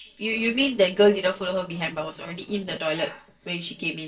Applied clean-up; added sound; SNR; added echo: neural separator model SepFormer DNS4.